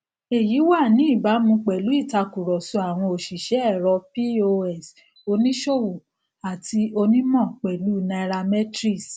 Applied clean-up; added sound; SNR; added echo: none; none; none; none.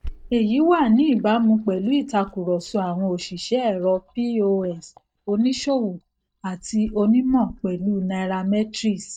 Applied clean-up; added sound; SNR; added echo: neural mask model DeepFilterNet 3.